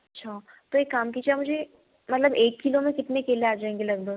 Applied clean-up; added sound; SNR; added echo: none; none; none; none.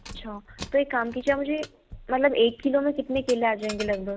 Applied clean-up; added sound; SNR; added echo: none; Keys jangling; 17 dB; none.